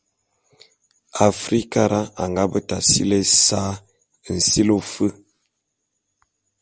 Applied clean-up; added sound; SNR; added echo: none; none; none; none.